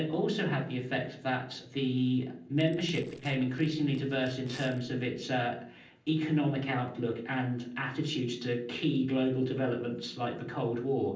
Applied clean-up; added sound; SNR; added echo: neural separator model SepFormer DNS4.